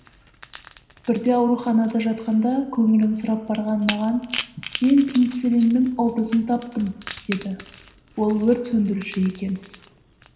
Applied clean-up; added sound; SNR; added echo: none; Crack / Crackle; 17 dB; reverberation time 0.9 s.